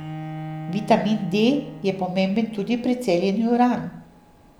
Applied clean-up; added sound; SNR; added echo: none; Bowed string instrument; 14 dB; none.